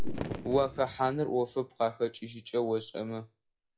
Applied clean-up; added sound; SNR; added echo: classical method log-MMSE.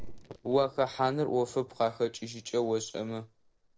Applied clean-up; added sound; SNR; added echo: neural separator model SepFormer DNS4.